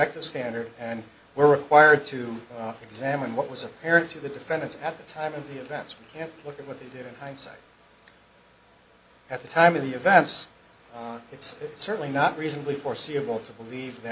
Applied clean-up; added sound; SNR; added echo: none; none; none; none.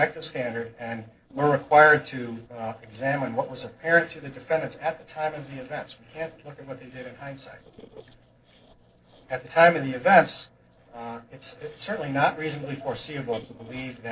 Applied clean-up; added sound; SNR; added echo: neural separator model SepFormer DNS4.